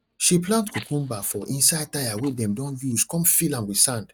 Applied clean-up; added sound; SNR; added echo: neural mask model DeepFilterNet 3.